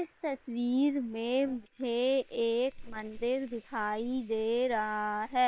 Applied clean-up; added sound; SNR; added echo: neural separator model SepFormer WHAM!.